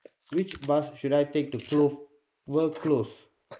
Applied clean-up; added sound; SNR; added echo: neural mask model Resemble Enhance denoiser.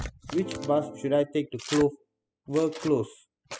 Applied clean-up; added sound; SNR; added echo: classical method spectral subtraction.